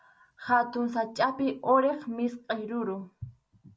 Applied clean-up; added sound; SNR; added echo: none; none; none; none.